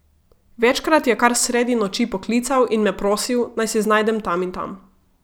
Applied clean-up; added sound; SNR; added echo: none; none; none; none.